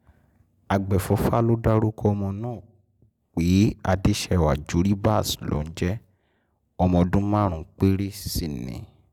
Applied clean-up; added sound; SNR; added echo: none; none; none; none.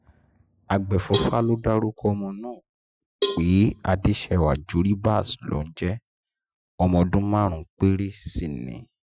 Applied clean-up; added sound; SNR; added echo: classical method Wiener filter.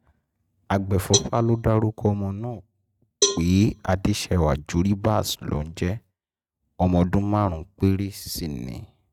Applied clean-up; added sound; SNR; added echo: neural mask model RNNoise.